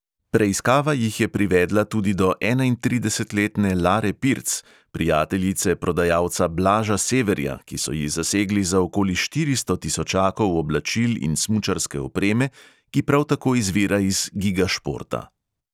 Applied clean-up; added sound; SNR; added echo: none; none; none; none.